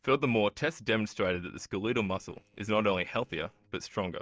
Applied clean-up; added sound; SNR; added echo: neural separator model SepFormer DNS4.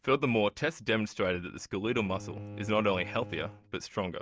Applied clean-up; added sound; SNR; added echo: none; Bowed string instrument; 16 dB; none.